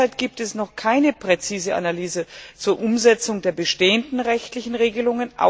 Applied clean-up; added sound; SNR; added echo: none; none; none; none.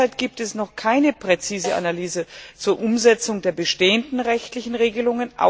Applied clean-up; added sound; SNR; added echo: none; Snare drum; 17 dB; none.